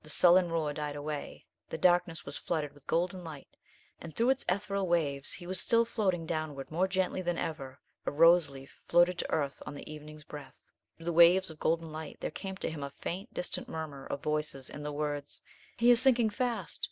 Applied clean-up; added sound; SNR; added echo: none; none; none; none.